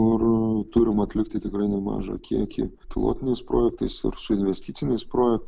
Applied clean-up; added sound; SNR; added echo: none; none; none; none.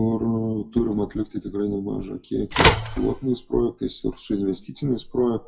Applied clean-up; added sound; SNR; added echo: classical method WPE with log-MMSE.